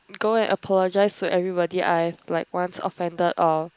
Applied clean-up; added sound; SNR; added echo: neural mask model Resemble Enhance denoiser.